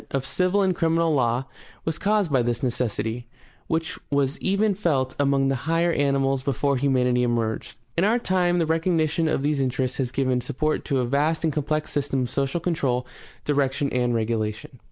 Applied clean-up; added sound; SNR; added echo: neural mask model Resemble Enhance denoiser.